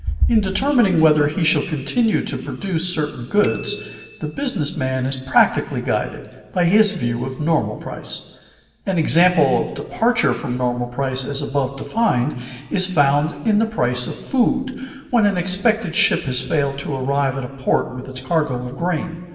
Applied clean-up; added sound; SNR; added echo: none; Bicycle bell; 13 dB; reverberation time 1.4 s.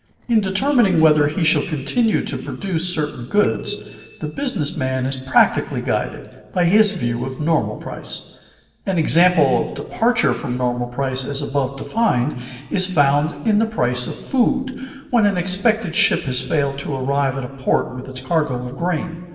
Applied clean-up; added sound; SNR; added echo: neural separator model SepFormer DNS4.